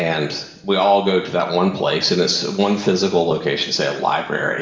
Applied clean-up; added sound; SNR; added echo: none; none; none; reverberation time 1.0 s.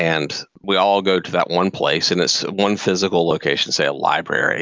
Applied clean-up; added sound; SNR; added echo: none; none; none; none.